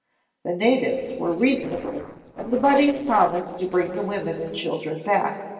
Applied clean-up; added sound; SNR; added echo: neural separator model SepFormer DNS4.